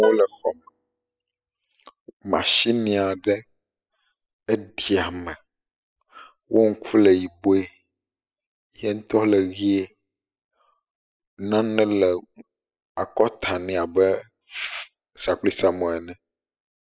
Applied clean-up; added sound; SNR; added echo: classical method spectral subtraction.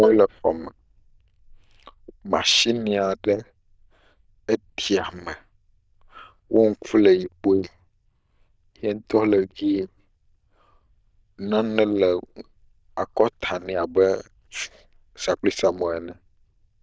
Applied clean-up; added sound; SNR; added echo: neural diffusion model UNIVERSE++.